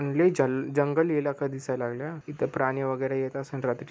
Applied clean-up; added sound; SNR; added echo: none; none; none; none.